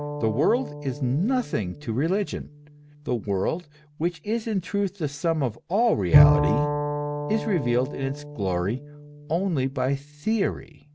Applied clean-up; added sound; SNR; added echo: none; Bowed string instrument; 3 dB; none.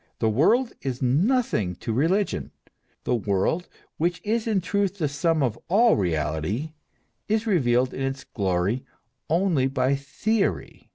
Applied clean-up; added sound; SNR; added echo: none; none; none; none.